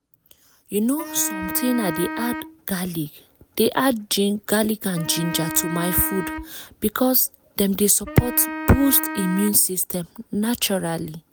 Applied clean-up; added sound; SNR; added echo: none; Wind instrument, woodwind instrument; 10 dB; none.